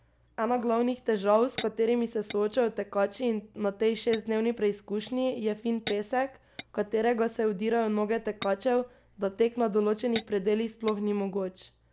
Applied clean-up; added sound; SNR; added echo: none; Tap / Glass; 16 dB; none.